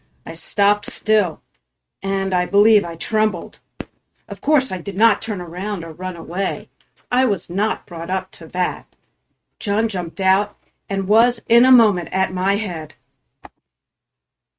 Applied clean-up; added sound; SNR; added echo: neural mask model RNNoise.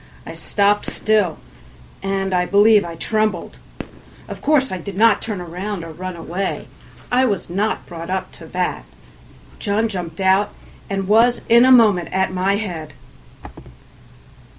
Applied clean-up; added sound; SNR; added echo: none; Fireworks; 19 dB; none.